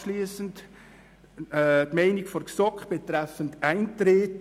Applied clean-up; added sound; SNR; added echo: none; none; none; none.